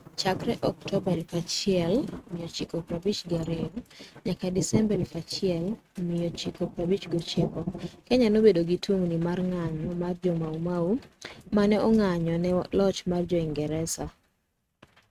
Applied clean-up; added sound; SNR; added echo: neural mask model RNNoise.